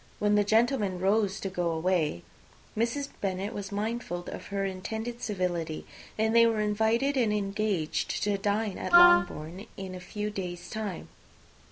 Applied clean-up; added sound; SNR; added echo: none; Wind instrument, woodwind instrument; -4 dB; none.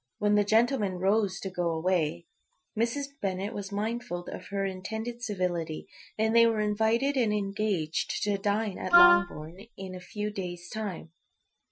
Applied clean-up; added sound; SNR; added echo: classical method Wiener filter.